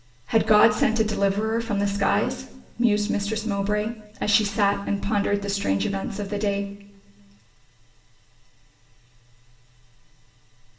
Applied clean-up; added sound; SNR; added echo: none; none; none; reverberation time 0.7 s.